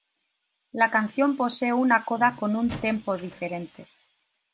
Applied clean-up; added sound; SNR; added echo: none; Squeak / Wood; 16 dB; none.